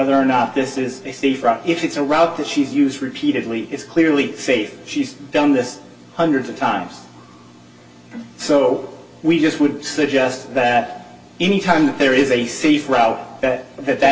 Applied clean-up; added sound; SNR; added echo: none; none; none; reverberation time 0.2 s.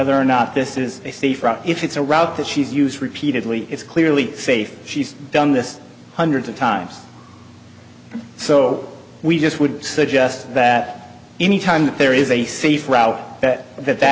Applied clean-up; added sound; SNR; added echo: none; none; none; none.